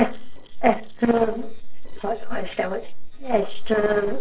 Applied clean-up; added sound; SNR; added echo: neural separator model SepFormer DNS4.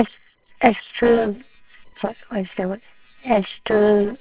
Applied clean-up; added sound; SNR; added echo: neural separator model SepFormer WHAMR!.